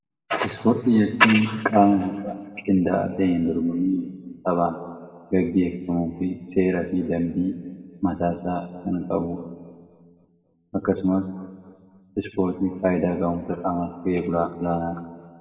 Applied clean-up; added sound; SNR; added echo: none; none; none; reverberation time 1.4 s.